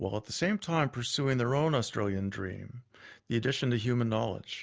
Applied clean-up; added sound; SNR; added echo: none; none; none; none.